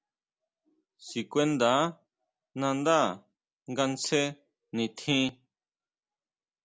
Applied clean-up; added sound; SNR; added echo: none; none; none; none.